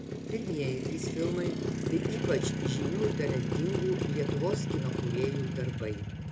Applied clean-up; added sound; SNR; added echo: none; Motorcycle; -2 dB; none.